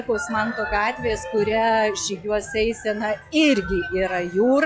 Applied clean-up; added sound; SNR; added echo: classical method log-MMSE.